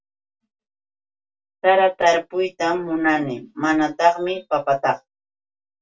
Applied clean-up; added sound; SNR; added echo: none; none; none; reverberation time 0.1 s.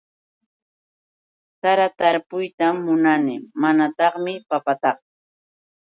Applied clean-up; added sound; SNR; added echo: none; none; none; none.